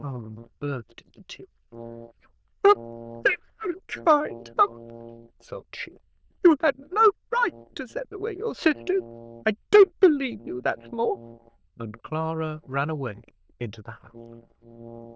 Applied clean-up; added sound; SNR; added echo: neural diffusion model UNIVERSE++.